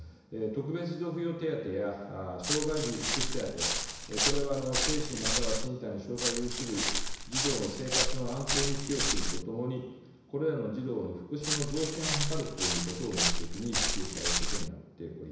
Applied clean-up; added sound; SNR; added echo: none; Walk, footsteps; -4 dB; reverberation time 1.0 s.